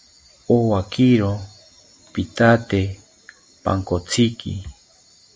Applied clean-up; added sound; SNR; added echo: none; none; none; none.